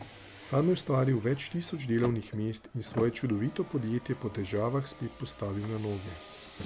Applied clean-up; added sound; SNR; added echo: none; Car; 15 dB; none.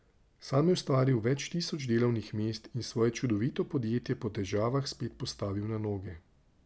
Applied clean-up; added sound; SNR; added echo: none; none; none; none.